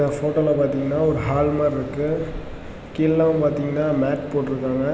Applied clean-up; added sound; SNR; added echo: none; Bird; 16 dB; none.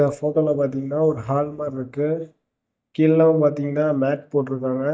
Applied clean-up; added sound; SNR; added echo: neural mask model DeepFilterNet 3.